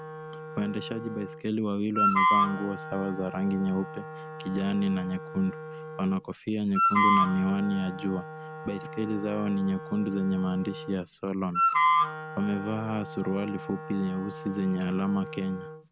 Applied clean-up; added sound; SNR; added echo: none; Wind instrument, woodwind instrument; 2 dB; none.